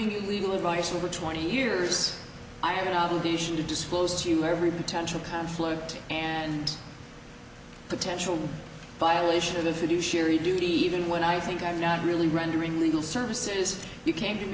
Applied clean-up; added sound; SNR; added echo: none; none; none; none.